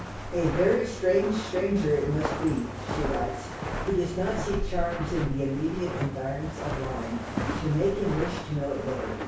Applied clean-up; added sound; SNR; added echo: none; Walk, footsteps; 5 dB; reverberation time 0.6 s.